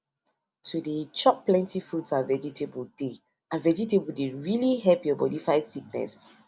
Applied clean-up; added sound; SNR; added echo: none; none; none; none.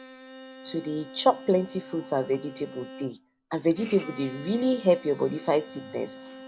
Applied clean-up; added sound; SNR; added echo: none; Bowed string instrument; 16 dB; none.